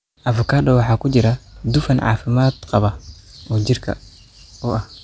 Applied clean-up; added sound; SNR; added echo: none; none; none; none.